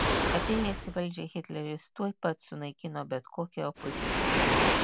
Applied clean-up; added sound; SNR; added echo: none; Waves, surf; -4 dB; none.